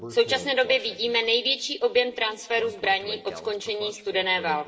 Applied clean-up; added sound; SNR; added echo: none; Toilet flush; 17 dB; reverberation time 2.0 s.